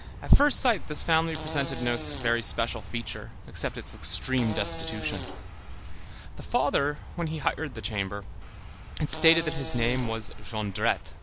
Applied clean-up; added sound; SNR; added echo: none; Fart + Aircraft; 11 dB; none.